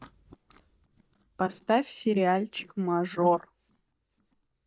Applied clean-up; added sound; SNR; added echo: neural mask model DeepFilterNet 3.